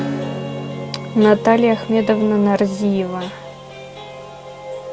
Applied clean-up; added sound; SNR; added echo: none; Acoustic guitar / Strum; 12 dB; none.